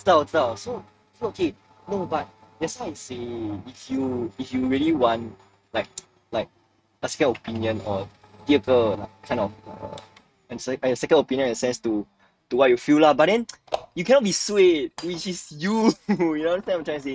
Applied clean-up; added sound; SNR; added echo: neural mask model RNNoise.